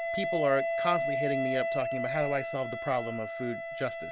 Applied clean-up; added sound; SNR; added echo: none; Wind instrument, woodwind instrument; 0 dB; none.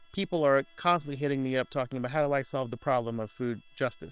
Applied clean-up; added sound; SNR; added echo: neural separator model SepFormer WHAM!.